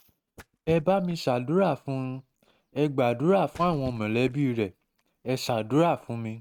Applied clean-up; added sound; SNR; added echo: neural mask model RNNoise.